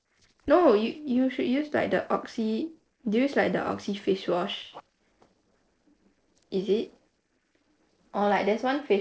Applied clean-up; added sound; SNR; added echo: neural separator model SepFormer DNS4.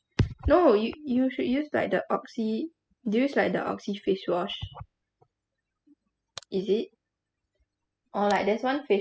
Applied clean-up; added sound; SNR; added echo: classical method spectral subtraction.